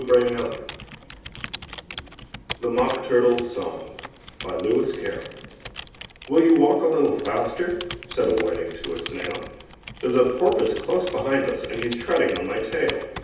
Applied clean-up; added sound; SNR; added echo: none; Computer keyboard; 15 dB; reverberation time 0.9 s.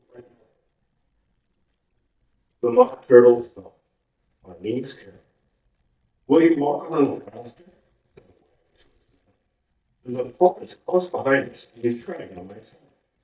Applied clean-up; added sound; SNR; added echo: neural mask model DeepFilterNet 3.